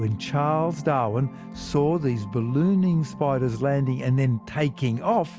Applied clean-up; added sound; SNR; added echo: none; none; none; none.